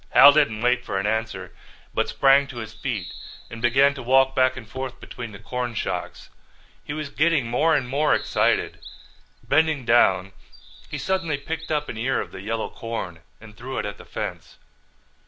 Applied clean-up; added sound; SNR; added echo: none; Bird vocalization, bird call, bird song; 17 dB; none.